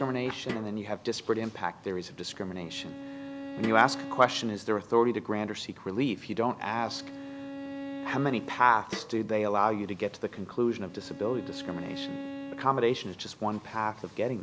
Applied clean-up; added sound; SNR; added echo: none; Snare drum + Bowed string instrument; 12 dB; none.